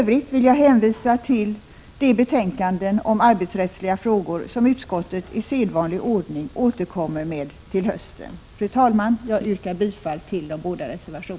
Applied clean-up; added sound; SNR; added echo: none; none; none; none.